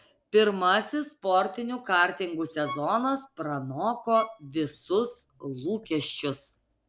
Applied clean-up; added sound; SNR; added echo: none; Bowed string instrument; 17 dB; none.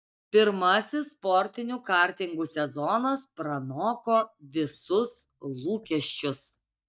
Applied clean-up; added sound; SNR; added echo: neural mask model DeepFilterNet 3.